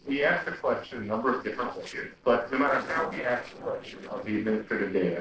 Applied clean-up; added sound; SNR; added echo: neural separator model SepFormer DNS4.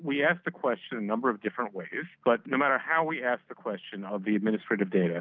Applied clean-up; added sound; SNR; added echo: none; none; none; none.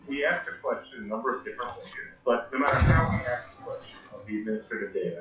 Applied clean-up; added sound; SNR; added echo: classical method WPE with log-MMSE.